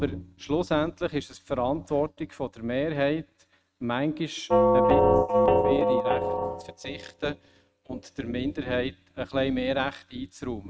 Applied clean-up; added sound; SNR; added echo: neural mask model RNNoise.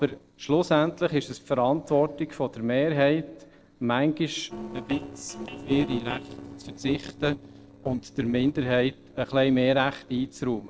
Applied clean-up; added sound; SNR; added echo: neural separator model SepFormer DNS4.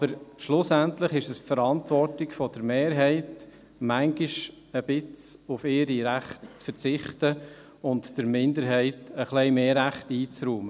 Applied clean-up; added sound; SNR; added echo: none; none; none; none.